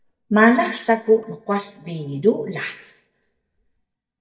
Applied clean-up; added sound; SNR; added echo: neural mask model DeepFilterNet 3.